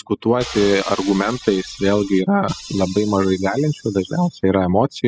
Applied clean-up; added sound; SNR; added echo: classical method spectral subtraction.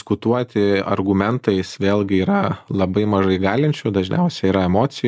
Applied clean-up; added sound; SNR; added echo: none; none; none; none.